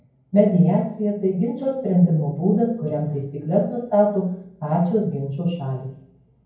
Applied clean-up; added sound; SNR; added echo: none; none; none; reverberation time 0.9 s.